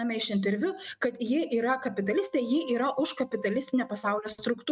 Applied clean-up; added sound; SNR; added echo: neural mask model RNNoise.